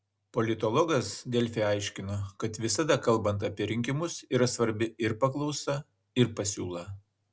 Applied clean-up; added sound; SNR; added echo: none; none; none; none.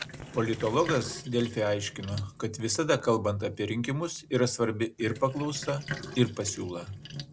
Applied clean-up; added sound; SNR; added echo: none; Sink (filling or washing) + Fire; 13 dB; none.